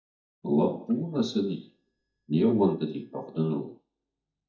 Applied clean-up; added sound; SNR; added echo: neural mask model DeepFilterNet 3.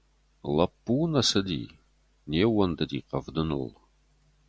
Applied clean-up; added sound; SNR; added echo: none; none; none; none.